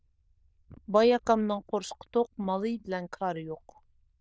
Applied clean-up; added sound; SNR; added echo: neural diffusion model UNIVERSE++.